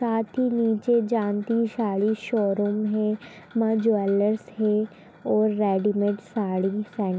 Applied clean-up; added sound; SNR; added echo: none; none; none; none.